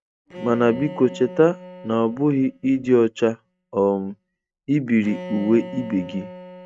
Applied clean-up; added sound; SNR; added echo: neural mask model RNNoise.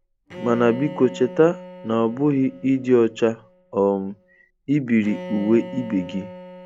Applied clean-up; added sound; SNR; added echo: none; Bowed string instrument; 16 dB; none.